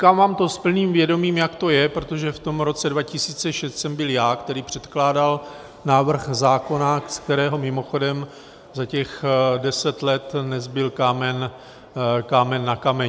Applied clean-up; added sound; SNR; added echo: none; none; none; none.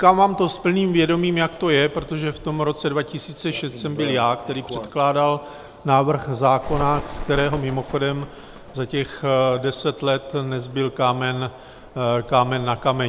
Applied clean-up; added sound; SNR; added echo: none; Bird; 16 dB; none.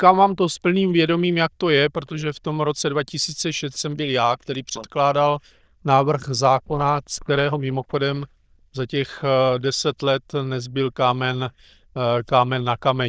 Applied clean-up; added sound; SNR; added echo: neural diffusion model UNIVERSE++.